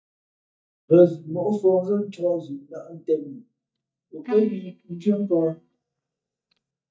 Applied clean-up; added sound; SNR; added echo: neural mask model DeepFilterNet 3.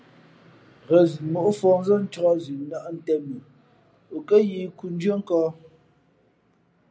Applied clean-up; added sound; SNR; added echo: none; none; none; none.